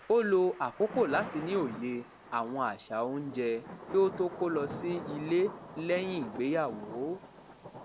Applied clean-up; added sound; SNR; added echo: none; Thunder / Rain; 13 dB; none.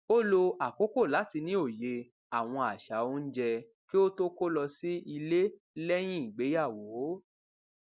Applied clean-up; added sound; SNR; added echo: none; none; none; none.